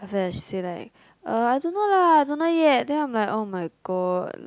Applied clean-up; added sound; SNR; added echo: none; none; none; none.